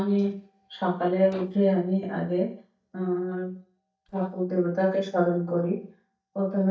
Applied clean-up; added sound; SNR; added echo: neural mask model DeepFilterNet 3.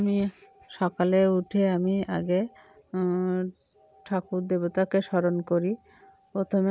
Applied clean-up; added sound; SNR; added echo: none; none; none; none.